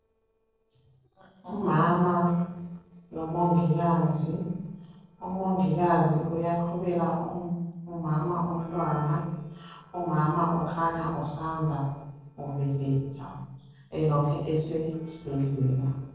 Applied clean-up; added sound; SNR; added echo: neural separator model SepFormer DNS4.